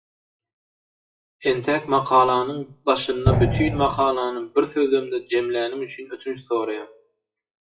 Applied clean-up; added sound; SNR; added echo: classical method WPE with log-MMSE.